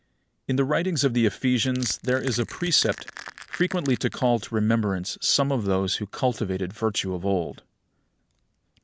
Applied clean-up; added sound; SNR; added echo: none; Crushing; 15 dB; none.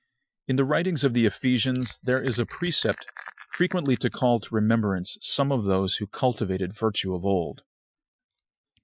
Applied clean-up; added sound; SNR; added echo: classical method Wiener filter.